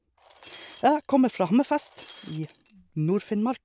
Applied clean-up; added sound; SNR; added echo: none; Shatter; 13 dB; none.